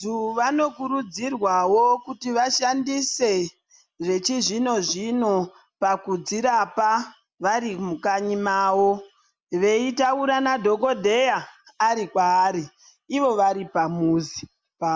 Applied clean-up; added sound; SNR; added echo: none; none; none; none.